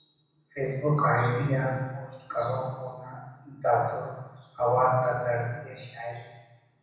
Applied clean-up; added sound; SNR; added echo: none; none; none; reverberation time 1.1 s.